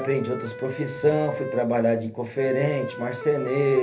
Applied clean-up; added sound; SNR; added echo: none; Wind instrument, woodwind instrument; 10 dB; reverberation time 0.3 s.